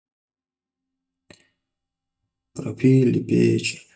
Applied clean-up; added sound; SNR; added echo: neural mask model DeepFilterNet 3.